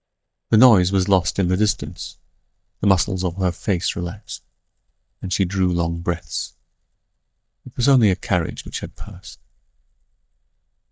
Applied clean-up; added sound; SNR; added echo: neural mask model DeepFilterNet 3.